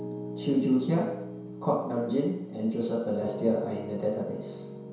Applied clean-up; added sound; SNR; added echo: none; Piano; 10 dB; reverberation time 0.7 s.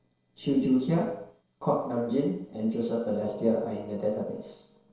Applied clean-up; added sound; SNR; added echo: neural separator model SepFormer DNS4.